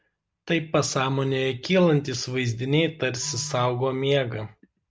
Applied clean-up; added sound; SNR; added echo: none; none; none; none.